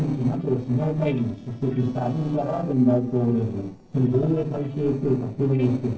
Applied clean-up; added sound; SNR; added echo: neural separator model SepFormer DNS4.